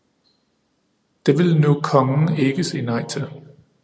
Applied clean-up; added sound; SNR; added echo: none; none; none; none.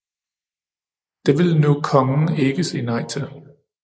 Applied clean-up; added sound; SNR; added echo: neural mask model Resemble Enhance denoiser.